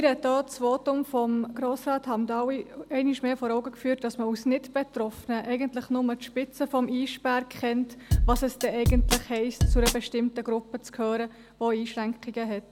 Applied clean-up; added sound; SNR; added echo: none; Drum kit; -3 dB; none.